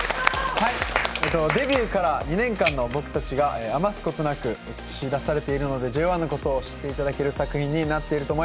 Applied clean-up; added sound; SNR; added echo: none; Camera; 13 dB; none.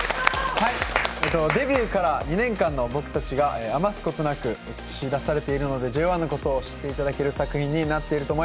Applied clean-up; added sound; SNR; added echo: none; none; none; none.